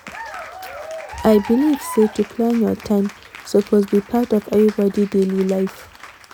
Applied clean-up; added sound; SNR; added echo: none; Applause / Cheering; 17 dB; none.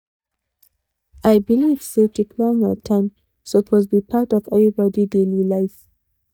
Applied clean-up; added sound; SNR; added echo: neural mask model DeepFilterNet 3.